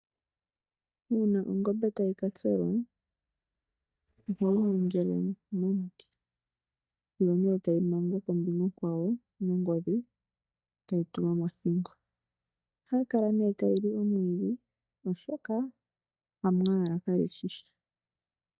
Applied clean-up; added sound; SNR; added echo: neural mask model DeepFilterNet 3.